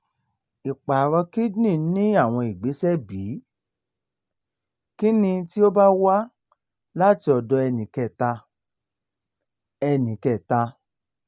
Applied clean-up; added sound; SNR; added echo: none; none; none; none.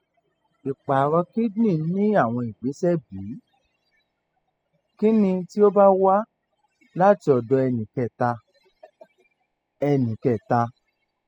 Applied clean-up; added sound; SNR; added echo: classical method spectral subtraction.